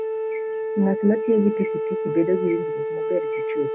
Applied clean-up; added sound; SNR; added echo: none; Wind instrument, woodwind instrument; 2 dB; none.